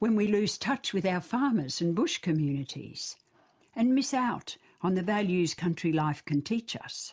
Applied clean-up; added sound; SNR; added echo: none; none; none; none.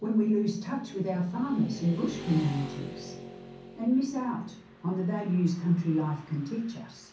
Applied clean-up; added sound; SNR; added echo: none; Motorcycle / Traffic noise, roadway noise; 15 dB; reverberation time 0.6 s.